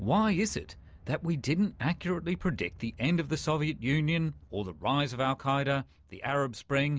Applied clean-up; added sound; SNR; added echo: none; none; none; none.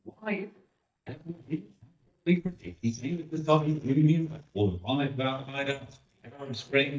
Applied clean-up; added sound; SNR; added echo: neural mask model DeepFilterNet 3.